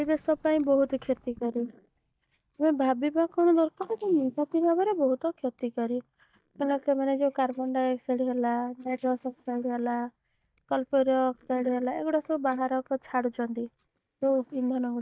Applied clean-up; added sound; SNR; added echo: neural mask model DeepFilterNet 3.